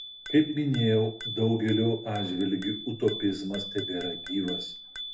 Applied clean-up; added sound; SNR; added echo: none; Bicycle bell; 11 dB; reverberation time 0.3 s.